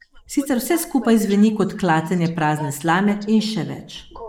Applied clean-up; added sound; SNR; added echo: neural mask model Resemble Enhance denoiser.